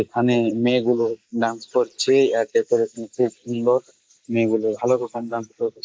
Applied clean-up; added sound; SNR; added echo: neural mask model Resemble Enhance denoiser.